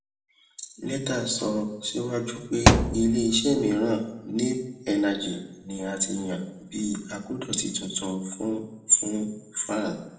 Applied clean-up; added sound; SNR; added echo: none; Thump, thud; -4 dB; reverberation time 0.7 s.